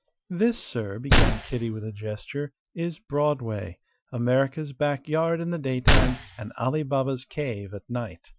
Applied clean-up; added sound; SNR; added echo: classical method Wiener filter.